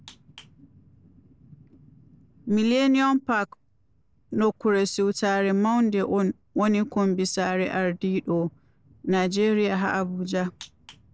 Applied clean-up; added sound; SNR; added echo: none; none; none; none.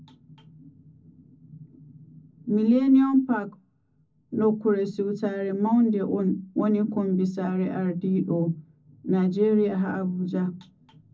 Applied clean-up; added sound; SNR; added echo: none; none; none; reverberation time 0.4 s.